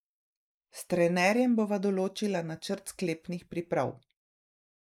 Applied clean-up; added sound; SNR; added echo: neural mask model Resemble Enhance denoiser.